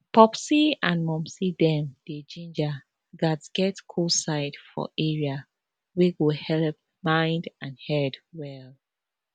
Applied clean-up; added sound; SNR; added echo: none; none; none; none.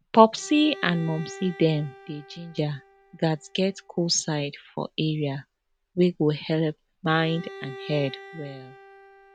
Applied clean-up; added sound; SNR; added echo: none; Bowed string instrument; 19 dB; none.